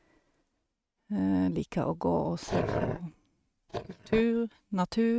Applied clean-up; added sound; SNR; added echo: neural mask model RNNoise.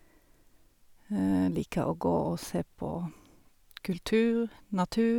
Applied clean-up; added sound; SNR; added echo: none; none; none; none.